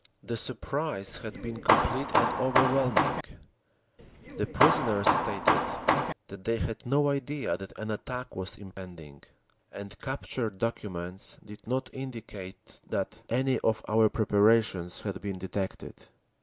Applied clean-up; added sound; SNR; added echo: none; Hammer; -4 dB; none.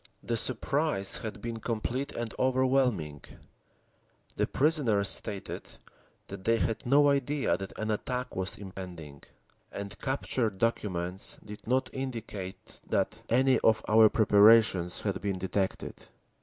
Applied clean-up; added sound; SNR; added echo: none; none; none; none.